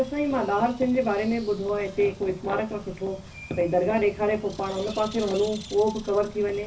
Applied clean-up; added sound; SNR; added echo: none; Bird; 18 dB; reverberation time 0.4 s.